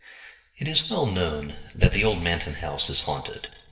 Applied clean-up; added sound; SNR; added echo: none; none; none; reverberation time 1.6 s.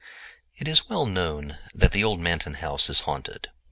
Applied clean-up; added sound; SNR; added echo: none; none; none; none.